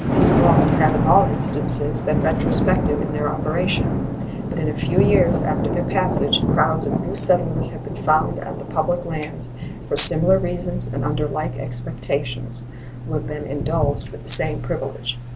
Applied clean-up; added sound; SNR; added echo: none; Thunder; 1 dB; none.